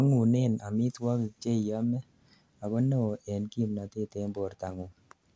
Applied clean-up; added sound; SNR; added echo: none; none; none; none.